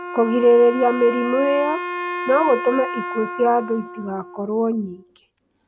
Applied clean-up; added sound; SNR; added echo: none; Wind instrument, woodwind instrument; 9 dB; none.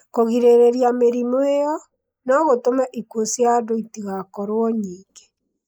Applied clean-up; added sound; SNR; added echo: neural mask model Resemble Enhance denoiser.